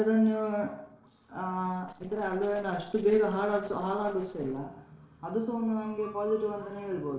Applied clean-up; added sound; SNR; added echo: neural separator model SepFormer DNS4.